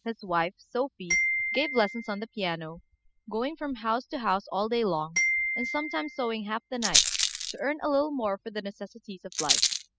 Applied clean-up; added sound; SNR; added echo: classical method spectral subtraction.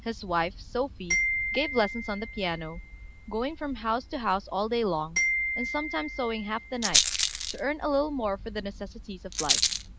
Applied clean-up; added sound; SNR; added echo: none; Glockenspiel + Rattle; 1 dB; none.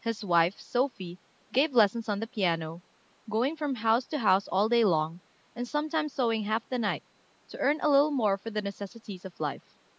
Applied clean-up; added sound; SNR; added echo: none; none; none; none.